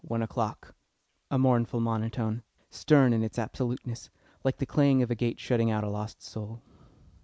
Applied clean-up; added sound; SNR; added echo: none; none; none; none.